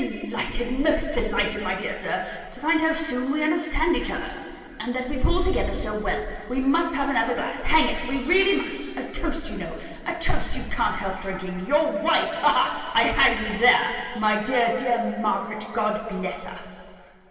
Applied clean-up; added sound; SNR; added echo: none; none; none; reverberation time 2.6 s.